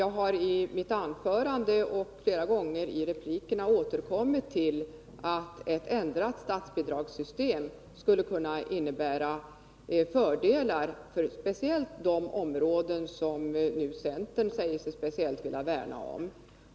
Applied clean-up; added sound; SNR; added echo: none; none; none; none.